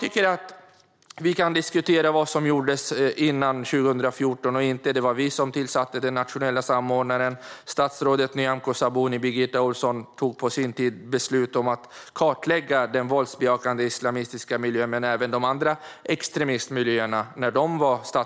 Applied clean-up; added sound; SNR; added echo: none; none; none; none.